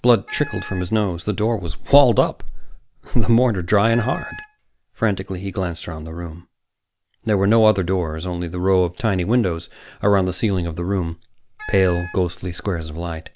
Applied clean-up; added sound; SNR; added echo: none; Wind instrument, woodwind instrument; 17 dB; none.